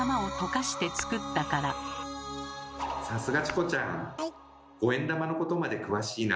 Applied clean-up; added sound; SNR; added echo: none; Tap / Hammer; 19 dB; none.